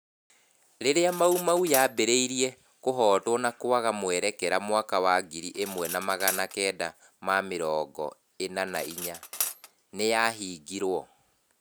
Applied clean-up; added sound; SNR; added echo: none; Cutlery, silverware; 13 dB; none.